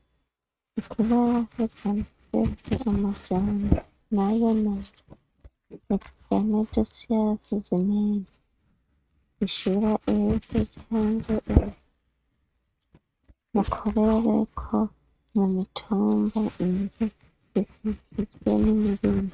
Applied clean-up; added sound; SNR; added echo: neural mask model RNNoise.